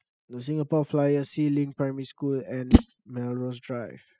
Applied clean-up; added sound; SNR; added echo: classical method spectral subtraction.